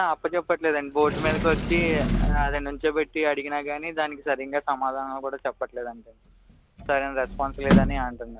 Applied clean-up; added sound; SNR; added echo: none; Sliding door; 2 dB; none.